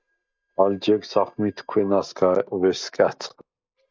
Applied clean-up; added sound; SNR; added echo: neural mask model DeepFilterNet 3.